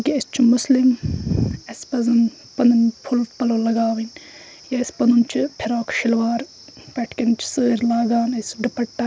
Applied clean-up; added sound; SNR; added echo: none; none; none; none.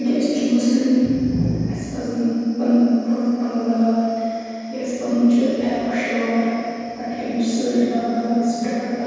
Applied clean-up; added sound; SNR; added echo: none; none; none; reverberation time 2.2 s.